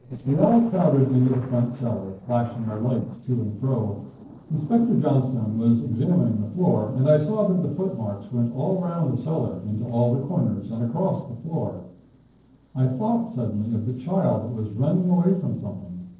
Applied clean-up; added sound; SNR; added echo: neural separator model SepFormer DNS4.